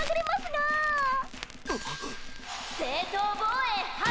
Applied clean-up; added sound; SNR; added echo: none; Crackle; 10 dB; none.